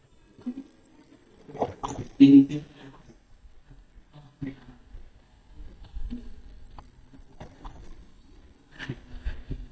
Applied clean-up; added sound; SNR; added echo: neural mask model DeepFilterNet 3.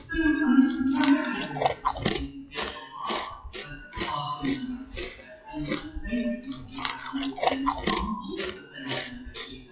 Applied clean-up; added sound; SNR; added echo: classical method WPE with log-MMSE.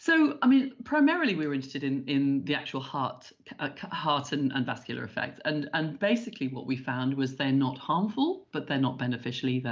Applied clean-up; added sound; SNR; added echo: none; none; none; none.